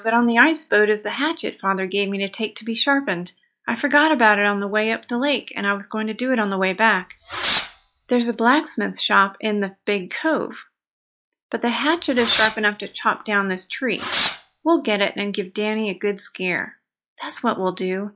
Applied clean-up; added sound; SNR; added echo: classical method log-MMSE.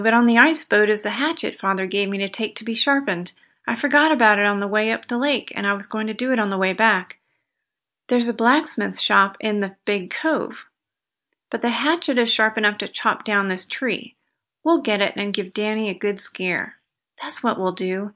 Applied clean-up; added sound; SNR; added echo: none; none; none; none.